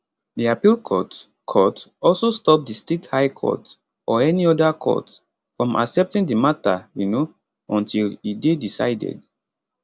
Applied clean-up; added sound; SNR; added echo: none; none; none; none.